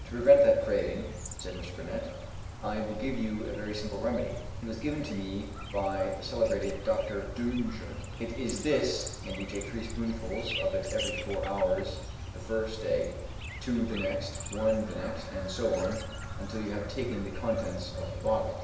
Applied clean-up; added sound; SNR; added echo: none; Chirp, tweet; 8 dB; reverberation time 0.9 s.